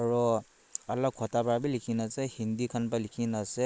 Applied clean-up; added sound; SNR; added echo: neural mask model Resemble Enhance denoiser.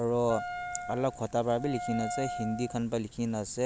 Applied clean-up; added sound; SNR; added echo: none; Wind instrument, woodwind instrument; 8 dB; none.